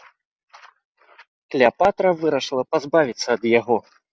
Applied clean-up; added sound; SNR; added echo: none; none; none; none.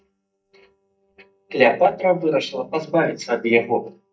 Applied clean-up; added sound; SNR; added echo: neural mask model DeepFilterNet 3.